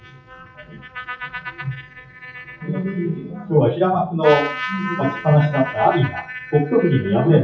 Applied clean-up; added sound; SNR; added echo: classical method WPE with log-MMSE.